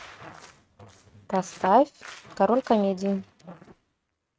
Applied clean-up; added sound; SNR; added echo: neural mask model RNNoise.